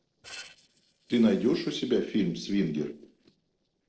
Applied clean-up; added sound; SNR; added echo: neural separator model SepFormer DNS4.